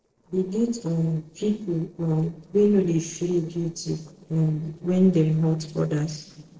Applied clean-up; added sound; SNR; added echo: neural separator model SepFormer DNS4.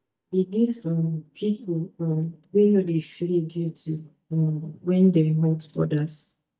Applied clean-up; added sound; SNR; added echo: neural mask model DeepFilterNet 3.